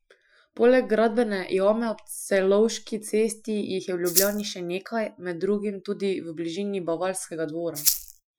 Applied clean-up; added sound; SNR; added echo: classical method Wiener filter.